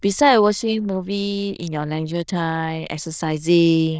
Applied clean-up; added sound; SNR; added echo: neural diffusion model UNIVERSE++.